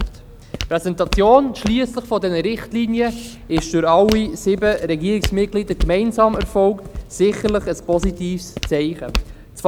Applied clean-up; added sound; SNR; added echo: none; Walk, footsteps; 10 dB; none.